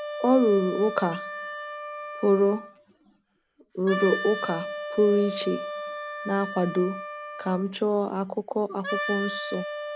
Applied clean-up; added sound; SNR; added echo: none; Wind instrument, woodwind instrument; 8 dB; none.